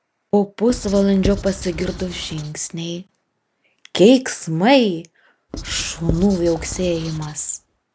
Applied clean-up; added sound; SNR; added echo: none; Writing; 10 dB; none.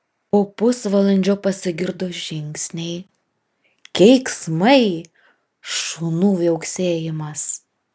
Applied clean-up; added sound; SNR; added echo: none; none; none; none.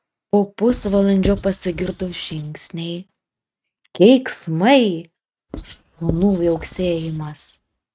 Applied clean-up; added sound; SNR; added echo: neural mask model RNNoise.